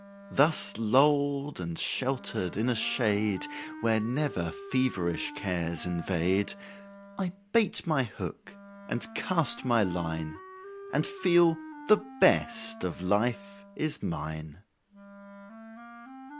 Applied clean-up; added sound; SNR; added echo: none; Wind instrument, woodwind instrument; 16 dB; none.